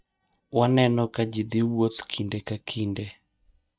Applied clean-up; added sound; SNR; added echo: neural mask model DeepFilterNet 3.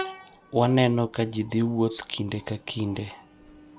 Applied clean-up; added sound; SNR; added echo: none; Train; 18 dB; none.